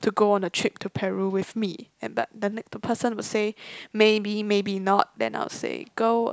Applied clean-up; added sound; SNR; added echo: none; none; none; none.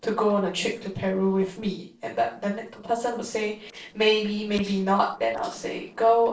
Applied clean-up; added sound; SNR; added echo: neural separator model SepFormer DNS4.